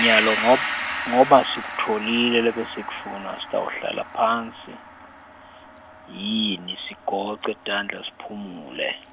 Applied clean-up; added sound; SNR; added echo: none; Gong; 8 dB; none.